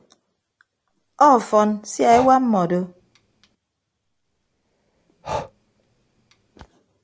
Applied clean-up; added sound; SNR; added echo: none; Breathing; 15 dB; none.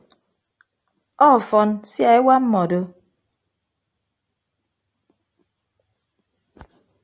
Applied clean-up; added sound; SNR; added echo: none; none; none; none.